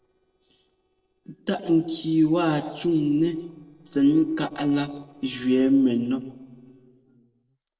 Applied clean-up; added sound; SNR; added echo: neural separator model SepFormer DNS4.